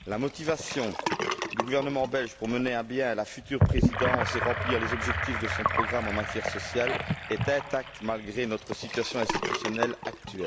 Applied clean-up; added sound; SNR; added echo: none; Sink (filling or washing) / Gurgling; 0 dB; none.